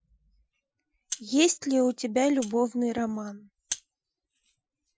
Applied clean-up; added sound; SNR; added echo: classical method Wiener filter.